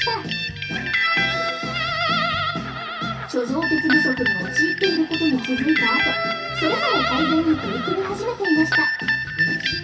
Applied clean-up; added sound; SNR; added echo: none; Guitar; -1 dB; reverberation time 0.3 s.